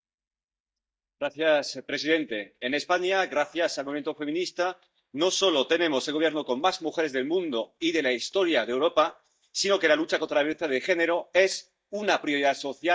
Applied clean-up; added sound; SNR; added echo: neural mask model DeepFilterNet 3.